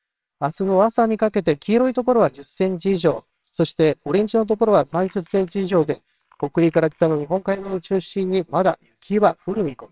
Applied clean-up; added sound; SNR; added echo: neural separator model SepFormer WHAMR!.